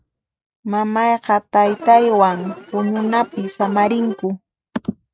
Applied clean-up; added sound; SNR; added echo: neural mask model RNNoise.